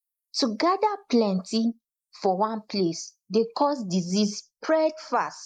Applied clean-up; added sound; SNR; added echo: neural mask model Resemble Enhance denoiser.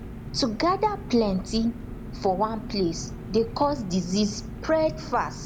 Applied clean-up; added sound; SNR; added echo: none; Engine; 10 dB; none.